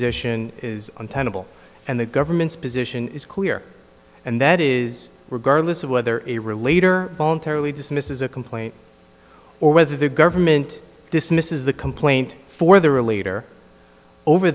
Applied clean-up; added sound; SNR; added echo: none; none; none; none.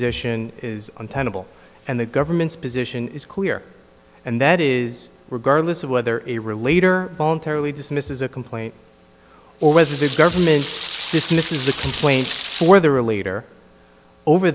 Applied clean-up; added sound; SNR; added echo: none; Rain; 10 dB; none.